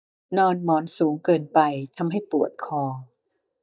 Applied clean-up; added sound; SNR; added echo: neural mask model DeepFilterNet 3.